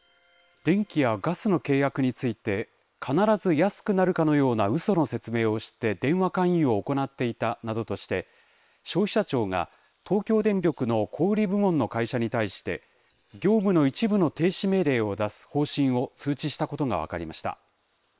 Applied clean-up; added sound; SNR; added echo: neural separator model SepFormer WHAM!.